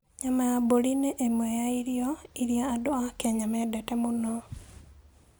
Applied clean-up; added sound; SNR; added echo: none; none; none; none.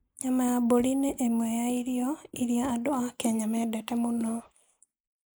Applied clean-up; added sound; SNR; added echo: neural mask model Resemble Enhance denoiser.